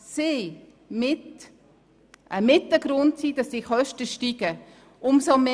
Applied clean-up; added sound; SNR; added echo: none; none; none; none.